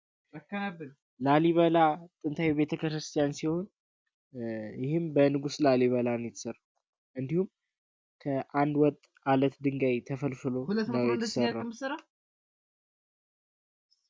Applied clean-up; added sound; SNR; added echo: none; none; none; none.